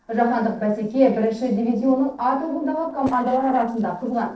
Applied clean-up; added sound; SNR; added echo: neural separator model SepFormer DNS4.